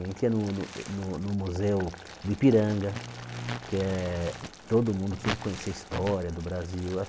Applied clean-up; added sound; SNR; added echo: none; Crumpling, crinkling + Boiling; 17 dB; none.